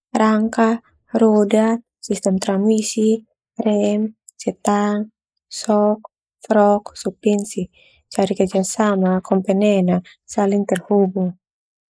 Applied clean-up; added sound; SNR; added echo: neural mask model Resemble Enhance denoiser.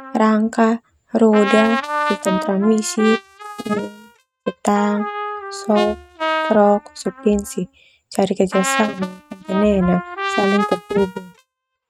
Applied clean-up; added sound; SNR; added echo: neural mask model RNNoise.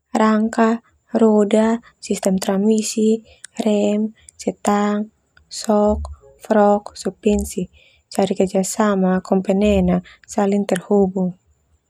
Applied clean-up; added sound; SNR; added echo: none; none; none; none.